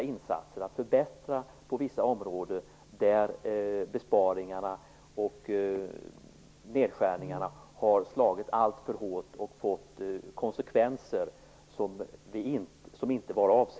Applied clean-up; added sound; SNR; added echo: none; Brass instrument; 16 dB; none.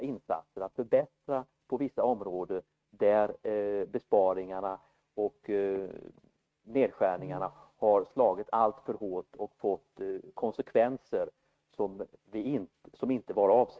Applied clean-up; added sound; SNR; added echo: neural mask model RNNoise.